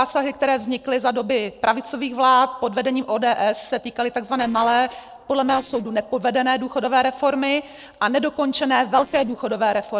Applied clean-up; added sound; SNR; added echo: neural separator model SepFormer DNS4.